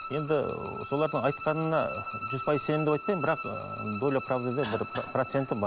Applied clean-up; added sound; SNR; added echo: none; Bowed string instrument; 9 dB; none.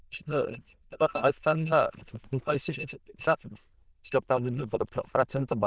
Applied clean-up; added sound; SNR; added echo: neural diffusion model UNIVERSE++.